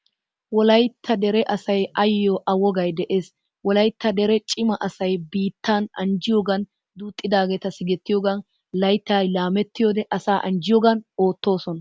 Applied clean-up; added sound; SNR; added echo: none; none; none; none.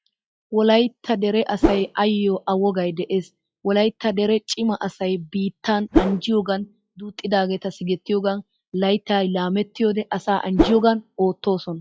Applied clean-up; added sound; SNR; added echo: classical method log-MMSE.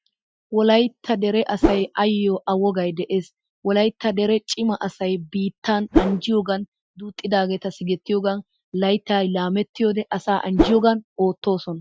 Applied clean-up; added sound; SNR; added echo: classical method Wiener filter.